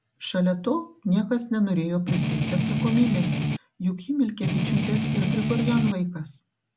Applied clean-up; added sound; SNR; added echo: none; Strum; -1 dB; none.